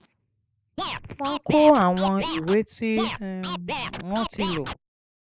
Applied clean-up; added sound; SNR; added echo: neural mask model Resemble Enhance denoiser.